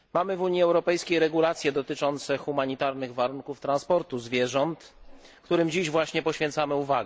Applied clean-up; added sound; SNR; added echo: none; none; none; none.